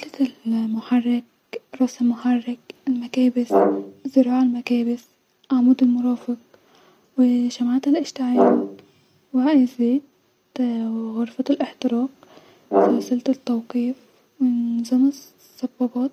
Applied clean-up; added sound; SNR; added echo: none; Brass instrument; 1 dB; none.